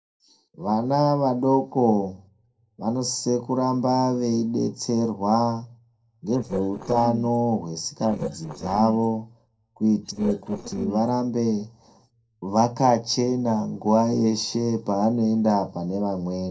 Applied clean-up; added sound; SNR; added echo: neural separator model SepFormer DNS4.